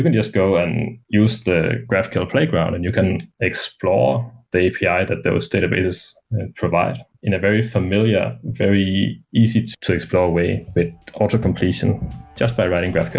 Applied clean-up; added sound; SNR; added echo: none; none; none; none.